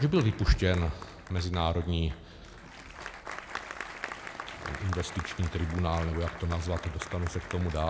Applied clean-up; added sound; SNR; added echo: none; Applause; 12 dB; none.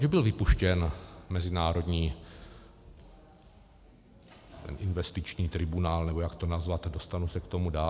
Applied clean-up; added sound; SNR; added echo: none; none; none; none.